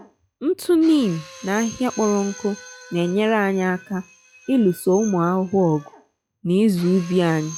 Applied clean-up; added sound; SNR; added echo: classical method log-MMSE.